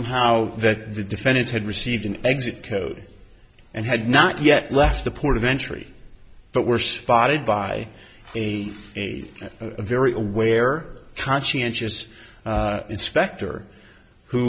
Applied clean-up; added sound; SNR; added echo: none; none; none; none.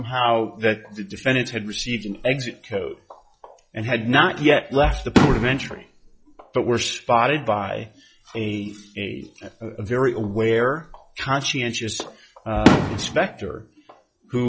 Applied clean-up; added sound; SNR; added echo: classical method log-MMSE.